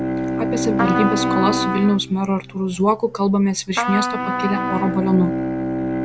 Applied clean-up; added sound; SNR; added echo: none; Bowed string instrument + Trumpet; 2 dB; none.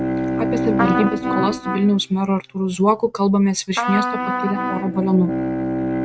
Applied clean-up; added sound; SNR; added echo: neural mask model RNNoise.